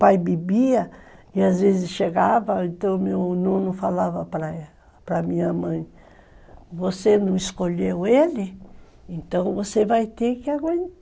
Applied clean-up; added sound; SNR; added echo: none; none; none; none.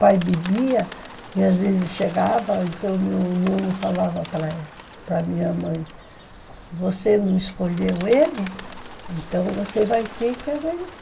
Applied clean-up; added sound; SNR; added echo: none; Bird; 17 dB; reverberation time 0.2 s.